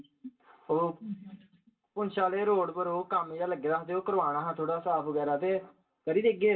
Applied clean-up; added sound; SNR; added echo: none; none; none; reverberation time 0.2 s.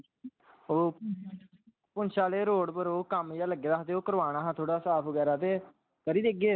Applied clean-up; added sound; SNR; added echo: none; none; none; none.